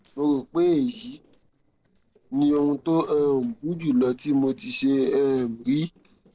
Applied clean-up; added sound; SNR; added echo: neural separator model SepFormer DNS4.